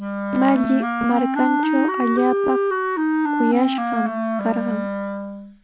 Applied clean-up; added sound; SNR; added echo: none; Wind instrument, woodwind instrument; -1 dB; none.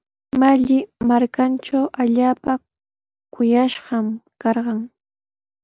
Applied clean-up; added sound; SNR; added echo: none; none; none; none.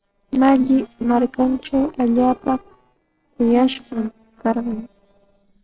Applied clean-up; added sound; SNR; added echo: neural separator model SepFormer DNS4.